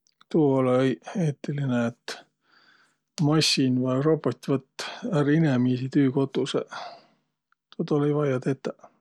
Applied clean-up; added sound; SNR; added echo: none; none; none; none.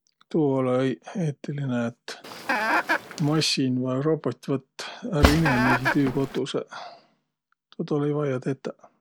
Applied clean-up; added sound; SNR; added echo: none; Cutlery, silverware / Drawer open or close + Chicken, rooster; -2 dB; none.